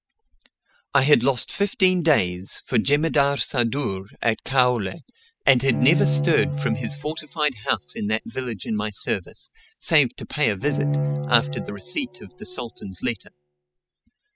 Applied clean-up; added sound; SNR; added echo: classical method spectral subtraction.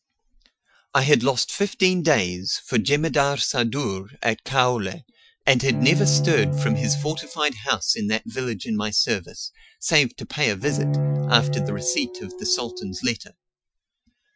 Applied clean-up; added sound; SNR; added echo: classical method Wiener filter.